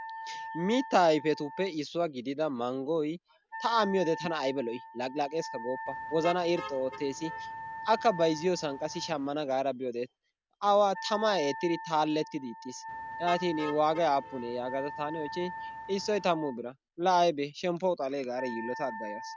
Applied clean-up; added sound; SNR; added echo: none; Motor vehicle (road) + Wind instrument, woodwind instrument; 12 dB; none.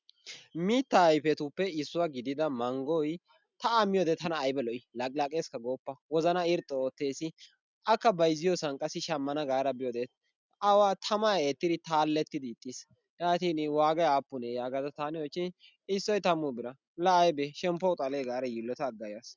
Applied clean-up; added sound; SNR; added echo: none; none; none; none.